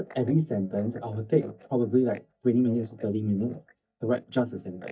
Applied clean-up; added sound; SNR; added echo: neural mask model DeepFilterNet 3.